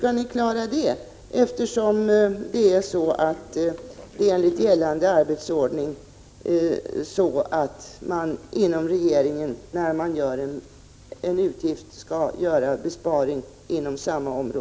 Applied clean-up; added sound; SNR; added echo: none; none; none; none.